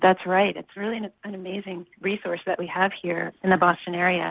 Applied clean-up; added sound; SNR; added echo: none; none; none; none.